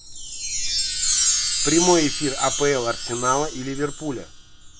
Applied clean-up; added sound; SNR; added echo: none; Chime; 0 dB; none.